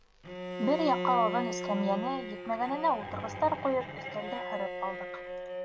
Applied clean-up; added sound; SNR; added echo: none; Bowed string instrument; 5 dB; none.